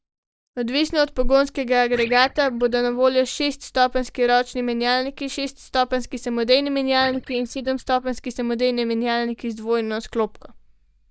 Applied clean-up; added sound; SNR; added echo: neural mask model DeepFilterNet 3.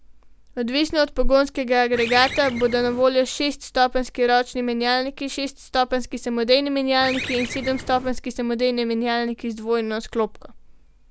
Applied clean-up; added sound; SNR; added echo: none; Bird; 10 dB; none.